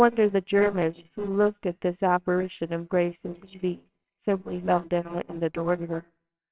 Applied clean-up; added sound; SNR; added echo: neural separator model SepFormer WHAMR!.